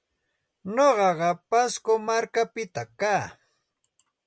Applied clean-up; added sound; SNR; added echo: none; none; none; none.